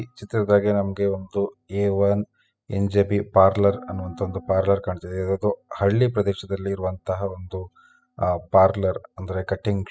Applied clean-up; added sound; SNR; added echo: classical method spectral subtraction.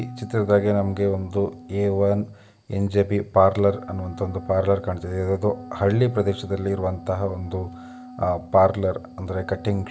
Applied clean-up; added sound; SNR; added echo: none; Wind instrument, woodwind instrument; 18 dB; none.